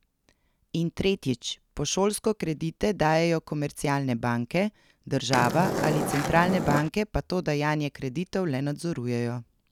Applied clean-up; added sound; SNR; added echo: none; Skateboard; 1 dB; none.